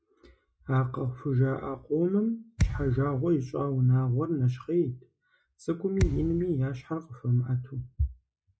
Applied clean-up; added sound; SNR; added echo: classical method log-MMSE.